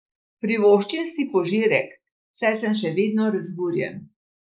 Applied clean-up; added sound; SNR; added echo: neural mask model Resemble Enhance denoiser.